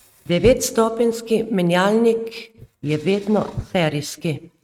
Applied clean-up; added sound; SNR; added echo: neural mask model RNNoise.